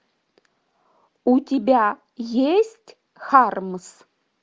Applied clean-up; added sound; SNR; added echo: none; none; none; none.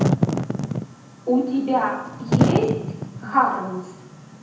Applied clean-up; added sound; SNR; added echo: none; Wind / Fire; 0 dB; reverberation time 0.9 s.